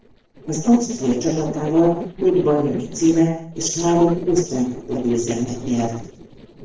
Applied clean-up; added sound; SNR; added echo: neural separator model SepFormer DNS4.